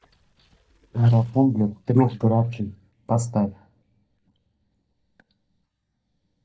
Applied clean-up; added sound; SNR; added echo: neural mask model DeepFilterNet 3.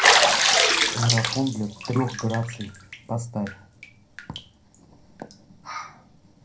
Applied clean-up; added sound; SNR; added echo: none; Bathtub (filling or washing); -5 dB; reverberation time 0.2 s.